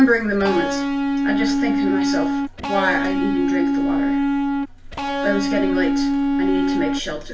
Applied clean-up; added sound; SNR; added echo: none; Electric guitar; -3 dB; reverberation time 0.3 s.